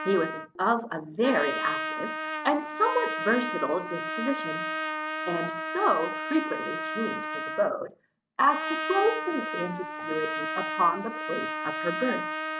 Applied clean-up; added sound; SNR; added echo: none; Trumpet; 4 dB; none.